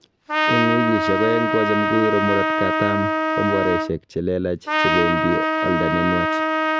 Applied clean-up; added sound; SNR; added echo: none; Trumpet; -2 dB; none.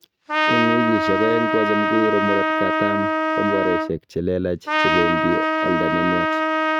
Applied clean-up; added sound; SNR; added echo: neural mask model RNNoise.